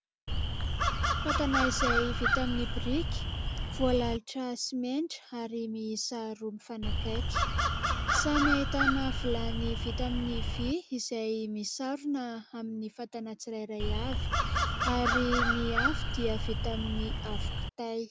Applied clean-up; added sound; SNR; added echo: none; Crow; -4 dB; none.